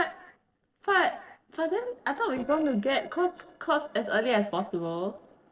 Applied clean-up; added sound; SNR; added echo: neural separator model SepFormer DNS4.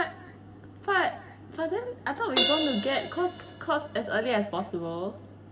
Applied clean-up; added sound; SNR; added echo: none; Crash cymbal; 5 dB; reverberation time 2.1 s.